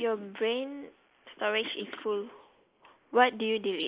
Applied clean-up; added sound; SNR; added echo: neural mask model Resemble Enhance denoiser.